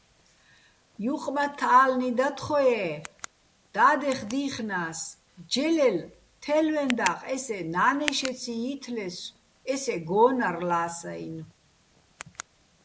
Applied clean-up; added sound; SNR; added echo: none; Tick; 18 dB; none.